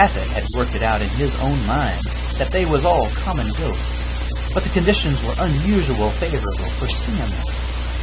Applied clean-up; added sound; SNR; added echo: none; none; none; none.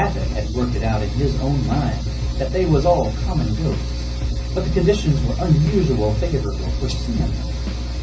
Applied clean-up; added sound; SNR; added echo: none; Drum / Drum kit; 12 dB; reverberation time 0.4 s.